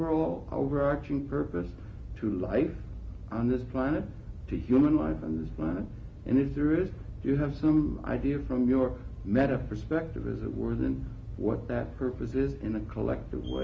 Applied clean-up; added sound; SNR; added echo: none; none; none; none.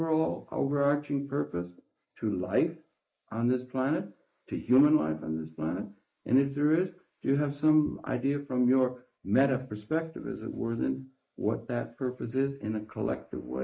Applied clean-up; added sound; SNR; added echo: neural mask model Resemble Enhance denoiser.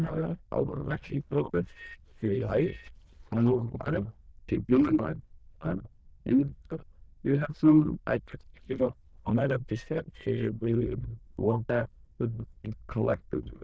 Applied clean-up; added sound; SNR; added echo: neural diffusion model UNIVERSE++.